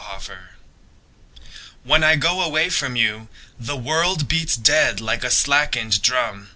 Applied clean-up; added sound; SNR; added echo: none; none; none; none.